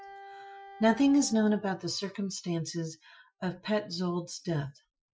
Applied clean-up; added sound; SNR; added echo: classical method Wiener filter.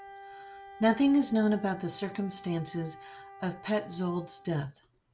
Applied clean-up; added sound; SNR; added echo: none; Wind instrument, woodwind instrument; 18 dB; none.